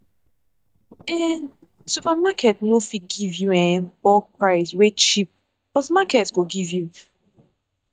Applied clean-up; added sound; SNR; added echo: neural mask model DeepFilterNet 3.